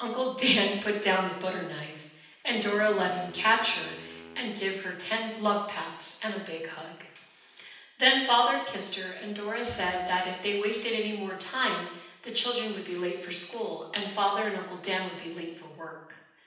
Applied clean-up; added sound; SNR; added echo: none; Wind instrument, woodwind instrument; 20 dB; reverberation time 0.9 s.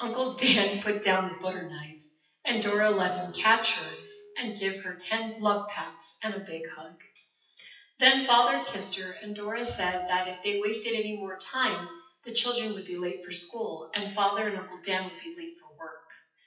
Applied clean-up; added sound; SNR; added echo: classical method WPE with log-MMSE.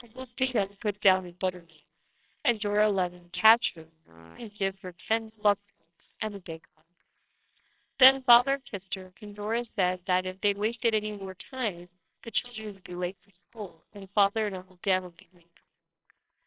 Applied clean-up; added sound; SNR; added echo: neural separator model SepFormer WHAMR!.